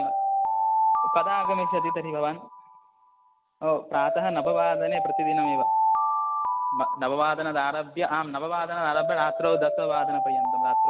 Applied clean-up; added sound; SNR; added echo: none; Alarm; -2 dB; none.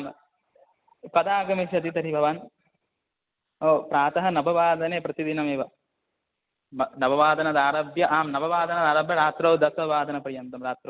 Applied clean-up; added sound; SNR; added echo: none; none; none; none.